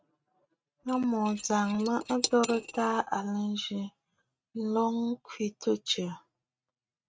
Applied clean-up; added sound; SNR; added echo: neural mask model RNNoise.